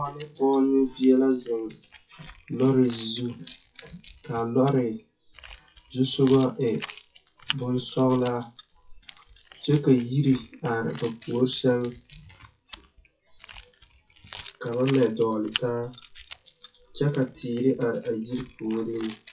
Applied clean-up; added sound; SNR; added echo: classical method WPE with log-MMSE.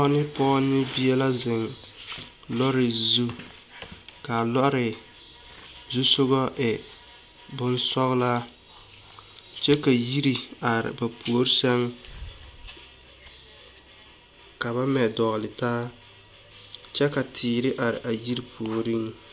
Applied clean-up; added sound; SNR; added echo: none; none; none; none.